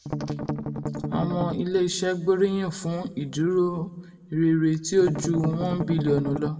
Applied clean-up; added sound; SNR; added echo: none; Strum; 5 dB; reverberation time 0.8 s.